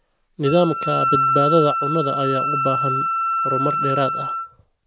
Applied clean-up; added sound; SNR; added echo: none; Wind instrument, woodwind instrument; 0 dB; none.